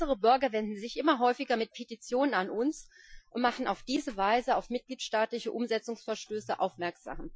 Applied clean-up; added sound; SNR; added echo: classical method Wiener filter.